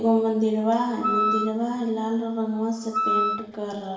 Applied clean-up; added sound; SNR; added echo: none; Wind instrument, woodwind instrument; 4 dB; reverberation time 1.0 s.